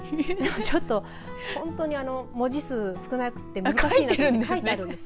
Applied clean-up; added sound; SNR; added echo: none; none; none; none.